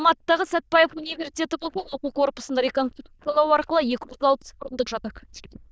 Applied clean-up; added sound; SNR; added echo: neural diffusion model UNIVERSE++.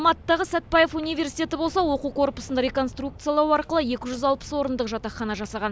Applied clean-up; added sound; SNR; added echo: none; Walk, footsteps; 19 dB; none.